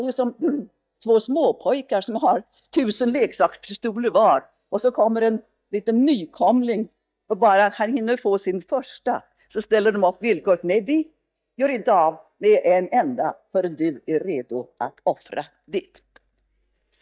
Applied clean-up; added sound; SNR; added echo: neural mask model DeepFilterNet 3.